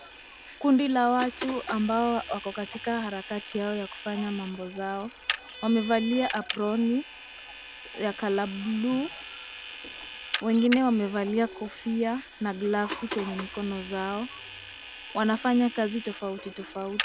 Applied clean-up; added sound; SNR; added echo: none; Vehicle; 11 dB; none.